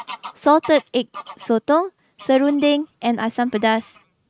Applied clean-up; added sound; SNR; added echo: neural mask model RNNoise.